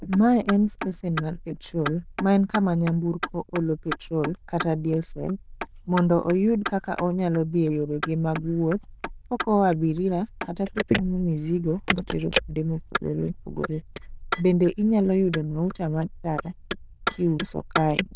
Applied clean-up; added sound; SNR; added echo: neural diffusion model UNIVERSE++.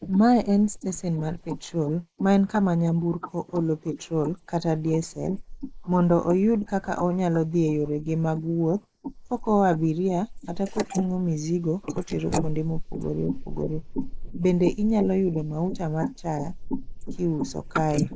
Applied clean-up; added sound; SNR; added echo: neural mask model Resemble Enhance denoiser.